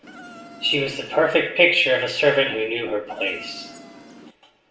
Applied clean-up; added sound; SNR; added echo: none; Insect; 19 dB; reverberation time 0.6 s.